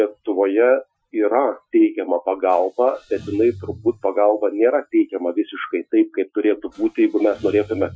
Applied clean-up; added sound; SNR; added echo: classical method Wiener filter.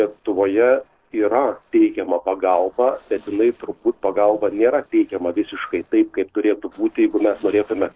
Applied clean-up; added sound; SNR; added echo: neural separator model SepFormer DNS4.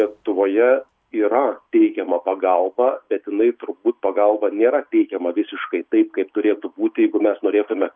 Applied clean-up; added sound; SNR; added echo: none; none; none; none.